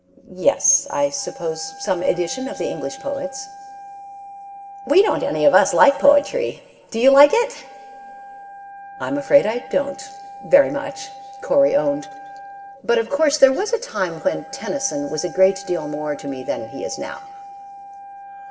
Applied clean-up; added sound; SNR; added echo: none; Wind instrument, woodwind instrument; 18 dB; reverberation time 2.4 s.